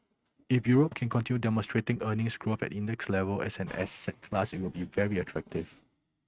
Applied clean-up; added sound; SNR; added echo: neural mask model RNNoise.